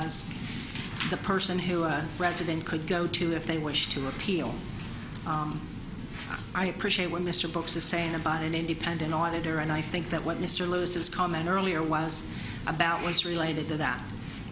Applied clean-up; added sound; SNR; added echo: none; none; none; none.